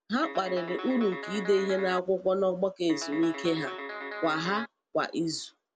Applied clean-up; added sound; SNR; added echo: none; Guitar; 9 dB; none.